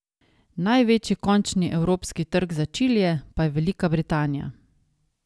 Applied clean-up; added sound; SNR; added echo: none; none; none; none.